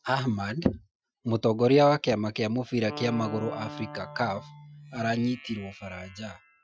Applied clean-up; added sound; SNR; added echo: classical method Wiener filter.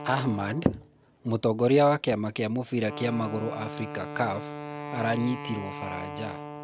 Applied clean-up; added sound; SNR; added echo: none; Wind instrument, woodwind instrument; 11 dB; none.